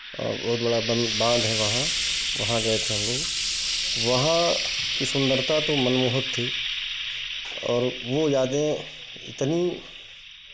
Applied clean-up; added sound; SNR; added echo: none; Frying (food); 2 dB; none.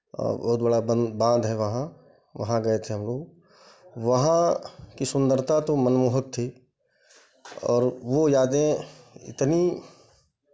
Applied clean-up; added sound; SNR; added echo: none; none; none; none.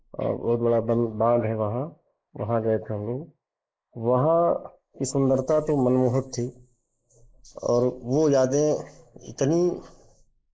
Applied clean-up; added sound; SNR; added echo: neural mask model Resemble Enhance denoiser.